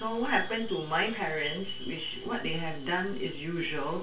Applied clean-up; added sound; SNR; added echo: none; Chime; 17 dB; reverberation time 0.3 s.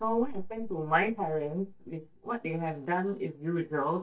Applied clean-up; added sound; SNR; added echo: neural mask model DeepFilterNet 3.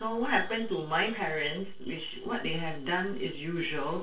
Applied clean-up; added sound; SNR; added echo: neural separator model SepFormer DNS4.